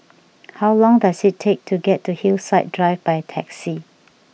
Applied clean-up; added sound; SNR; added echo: none; none; none; none.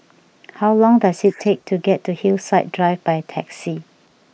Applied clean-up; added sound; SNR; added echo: neural mask model Resemble Enhance denoiser.